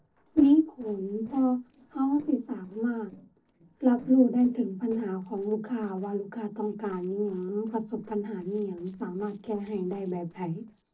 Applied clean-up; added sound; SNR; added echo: neural separator model SepFormer DNS4.